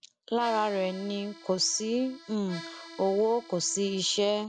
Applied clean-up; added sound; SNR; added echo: none; Accordion; 18 dB; none.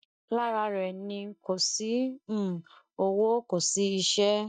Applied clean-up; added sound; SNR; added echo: neural mask model DeepFilterNet 3.